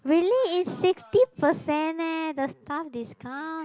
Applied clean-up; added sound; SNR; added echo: none; none; none; none.